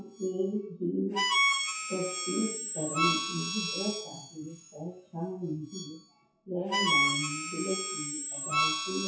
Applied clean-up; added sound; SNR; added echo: classical method WPE with log-MMSE.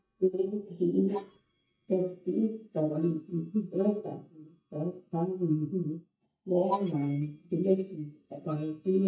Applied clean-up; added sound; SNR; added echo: neural mask model DeepFilterNet 3.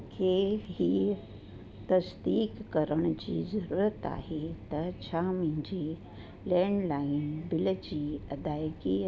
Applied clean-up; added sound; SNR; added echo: none; none; none; none.